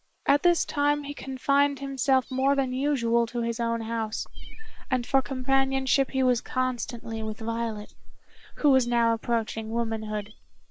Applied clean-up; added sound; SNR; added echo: neural mask model Resemble Enhance denoiser.